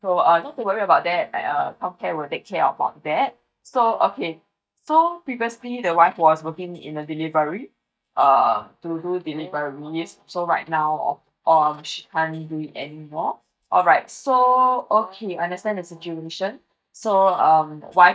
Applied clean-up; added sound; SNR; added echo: neural mask model DeepFilterNet 3.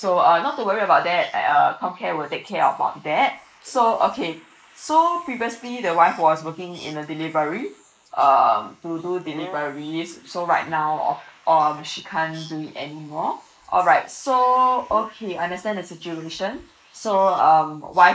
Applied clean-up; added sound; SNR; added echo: neural mask model Resemble Enhance denoiser.